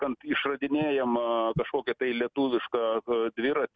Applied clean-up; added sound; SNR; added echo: none; none; none; none.